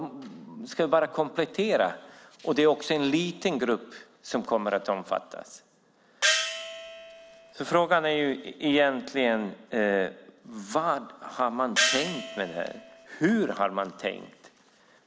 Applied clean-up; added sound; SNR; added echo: none; Gong; 1 dB; none.